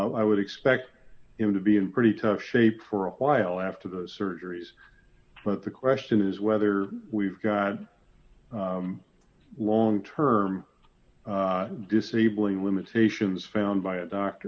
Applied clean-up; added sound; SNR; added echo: none; none; none; none.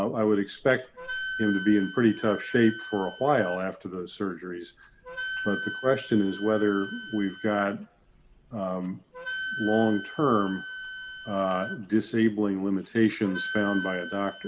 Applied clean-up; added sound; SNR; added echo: none; Wind instrument, woodwind instrument; 11 dB; none.